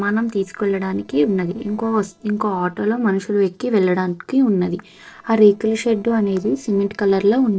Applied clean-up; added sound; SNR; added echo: neural separator model SepFormer DNS4.